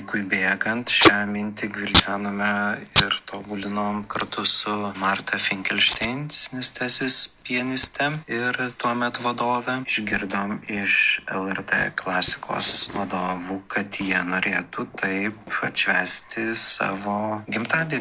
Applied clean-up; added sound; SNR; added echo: none; Packing tape, duct tape; 6 dB; none.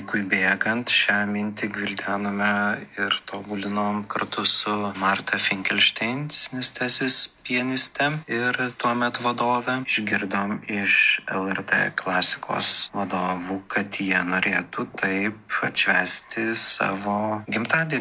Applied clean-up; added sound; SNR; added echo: none; none; none; none.